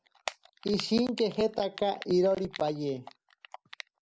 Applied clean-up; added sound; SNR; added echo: none; Typing; 16 dB; none.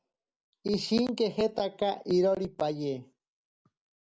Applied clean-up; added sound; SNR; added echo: none; none; none; none.